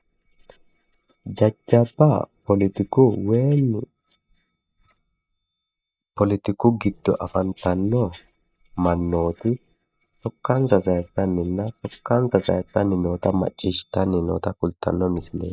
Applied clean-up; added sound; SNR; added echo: neural mask model DeepFilterNet 3.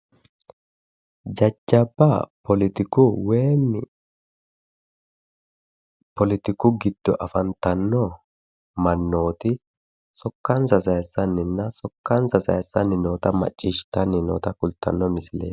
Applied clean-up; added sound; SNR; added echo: none; none; none; none.